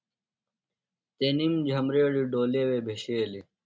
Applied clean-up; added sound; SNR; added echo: none; none; none; none.